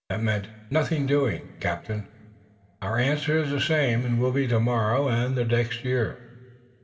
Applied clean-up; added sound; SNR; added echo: none; none; none; reverberation time 1.7 s.